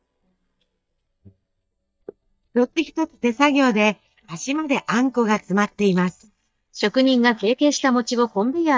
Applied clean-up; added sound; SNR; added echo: neural mask model DeepFilterNet 3.